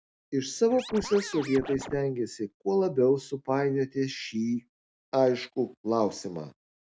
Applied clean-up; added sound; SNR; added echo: none; Scratching (performance technique); 12 dB; none.